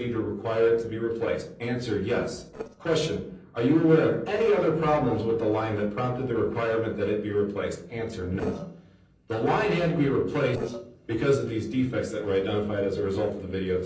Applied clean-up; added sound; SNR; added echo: neural separator model SepFormer DNS4.